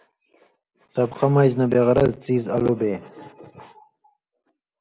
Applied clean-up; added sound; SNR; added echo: none; none; none; none.